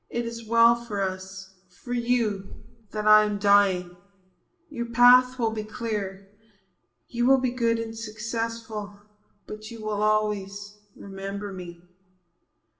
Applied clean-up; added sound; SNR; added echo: none; none; none; reverberation time 0.5 s.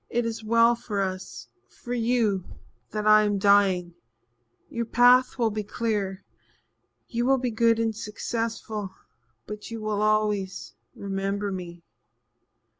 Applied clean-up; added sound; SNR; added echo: none; none; none; none.